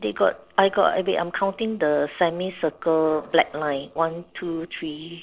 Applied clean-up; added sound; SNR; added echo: neural separator model SepFormer DNS4.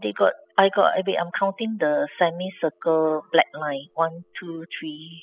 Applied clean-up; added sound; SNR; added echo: classical method spectral subtraction.